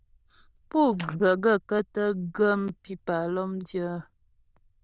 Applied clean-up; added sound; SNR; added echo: neural diffusion model UNIVERSE++.